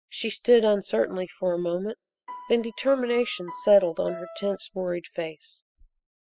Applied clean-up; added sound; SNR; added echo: classical method spectral subtraction.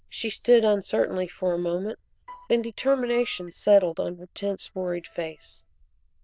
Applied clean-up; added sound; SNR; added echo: neural diffusion model UNIVERSE++.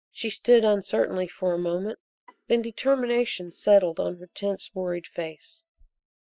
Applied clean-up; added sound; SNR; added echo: neural mask model DeepFilterNet 3.